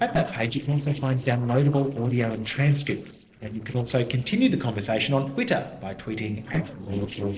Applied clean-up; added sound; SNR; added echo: neural separator model SepFormer DNS4.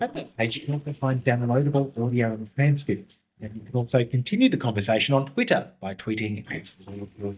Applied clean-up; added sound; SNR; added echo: neural mask model DeepFilterNet 3.